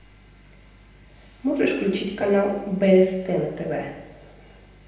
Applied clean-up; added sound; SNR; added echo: none; none; none; reverberation time 0.9 s.